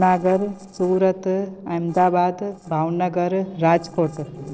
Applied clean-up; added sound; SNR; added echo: neural separator model SepFormer DNS4.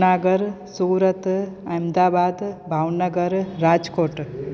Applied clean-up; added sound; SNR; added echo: none; none; none; none.